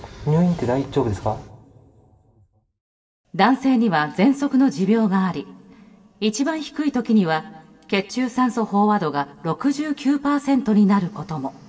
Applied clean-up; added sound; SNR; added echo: none; none; none; reverberation time 1.4 s.